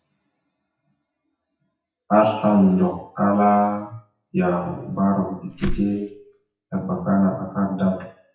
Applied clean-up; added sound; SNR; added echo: classical method WPE with log-MMSE.